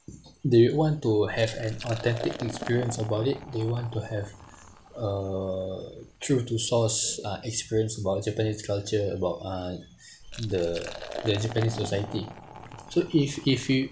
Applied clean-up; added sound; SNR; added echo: none; Liquid; 15 dB; none.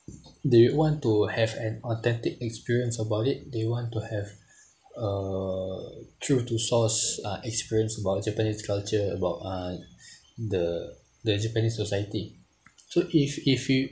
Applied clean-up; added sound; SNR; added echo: none; none; none; none.